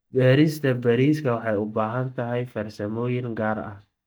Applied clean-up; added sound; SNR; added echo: neural mask model DeepFilterNet 3.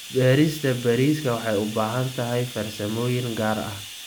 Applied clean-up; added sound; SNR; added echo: none; Bathtub (filling or washing); 14 dB; none.